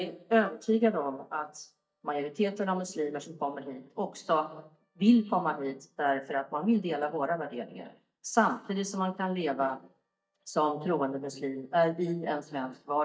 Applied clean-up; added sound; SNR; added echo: neural mask model DeepFilterNet 3.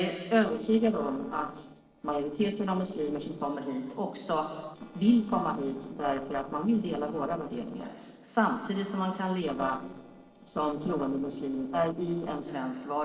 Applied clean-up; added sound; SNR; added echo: neural separator model SepFormer DNS4.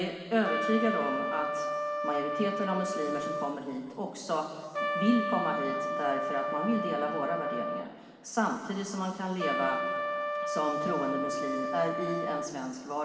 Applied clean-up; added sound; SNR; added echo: none; Trumpet; 1 dB; reverberation time 2.1 s.